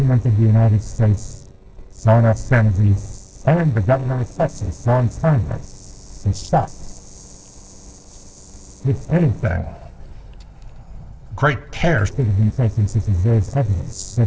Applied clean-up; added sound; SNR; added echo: neural separator model SepFormer DNS4.